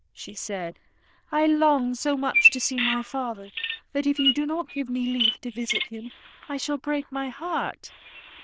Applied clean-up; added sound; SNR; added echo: neural diffusion model UNIVERSE++.